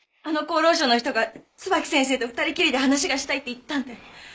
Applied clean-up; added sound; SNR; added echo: neural mask model Resemble Enhance denoiser.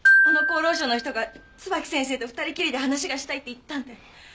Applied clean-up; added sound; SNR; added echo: none; Glockenspiel; -3 dB; none.